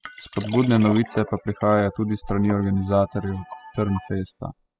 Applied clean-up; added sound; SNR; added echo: classical method spectral subtraction.